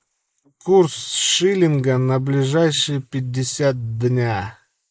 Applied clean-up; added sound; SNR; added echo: neural mask model Resemble Enhance denoiser.